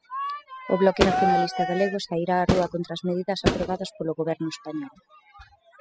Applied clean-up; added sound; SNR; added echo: classical method spectral subtraction.